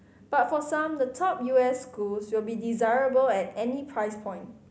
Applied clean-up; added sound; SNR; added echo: none; none; none; none.